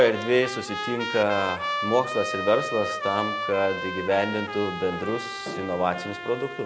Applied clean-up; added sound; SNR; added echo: none; Trumpet; 6 dB; none.